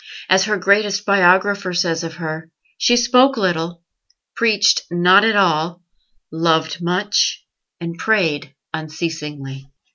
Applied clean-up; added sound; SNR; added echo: none; none; none; none.